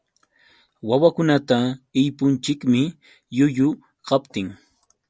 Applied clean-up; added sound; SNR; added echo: none; none; none; none.